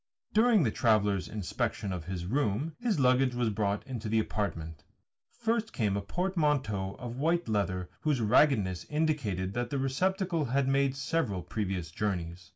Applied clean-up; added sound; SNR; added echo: none; none; none; none.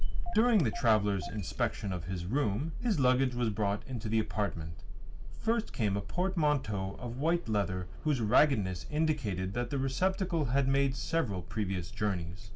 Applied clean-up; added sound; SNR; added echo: none; Engine starting / Car; 3 dB; none.